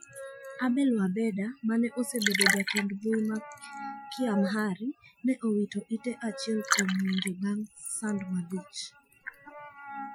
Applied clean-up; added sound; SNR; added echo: classical method Wiener filter.